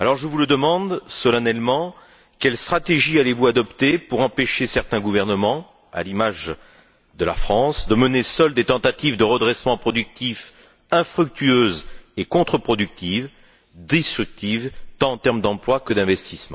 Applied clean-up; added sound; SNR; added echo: none; none; none; none.